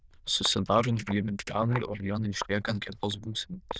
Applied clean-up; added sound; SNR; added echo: neural diffusion model UNIVERSE++.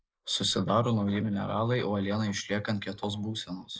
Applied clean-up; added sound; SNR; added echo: neural mask model Resemble Enhance denoiser.